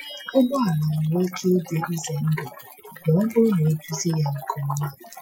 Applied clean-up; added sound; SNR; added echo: classical method Wiener filter.